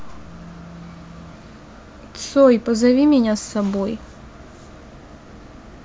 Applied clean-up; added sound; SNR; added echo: none; none; none; none.